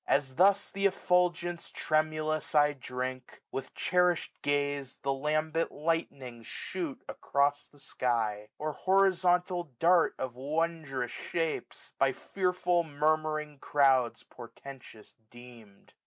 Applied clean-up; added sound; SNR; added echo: none; none; none; none.